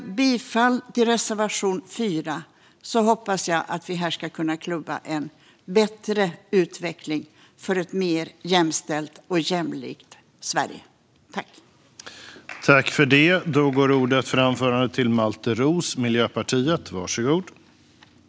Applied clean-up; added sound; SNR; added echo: none; none; none; none.